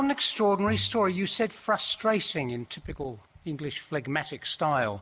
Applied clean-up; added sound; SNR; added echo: none; Bowed string instrument; 12 dB; none.